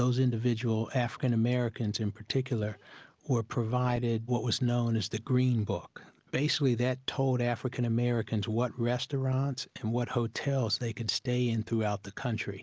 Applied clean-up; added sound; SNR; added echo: none; none; none; none.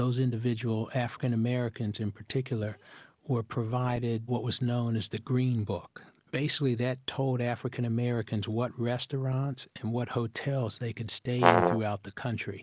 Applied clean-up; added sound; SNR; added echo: none; Brass instrument; -4 dB; none.